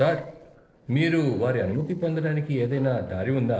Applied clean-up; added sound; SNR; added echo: neural separator model SepFormer DNS4.